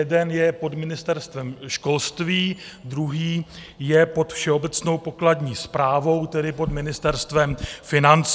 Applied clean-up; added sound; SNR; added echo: none; none; none; none.